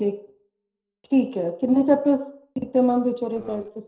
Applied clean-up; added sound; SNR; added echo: neural separator model SepFormer DNS4.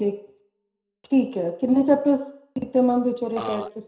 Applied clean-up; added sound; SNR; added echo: none; Burping, eructation; 8 dB; reverberation time 0.5 s.